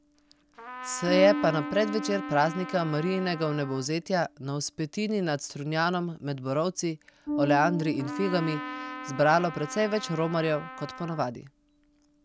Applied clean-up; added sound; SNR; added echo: none; Bass guitar + Trumpet; 9 dB; none.